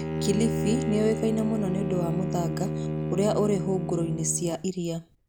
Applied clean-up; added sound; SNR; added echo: none; Bowed string instrument; 2 dB; none.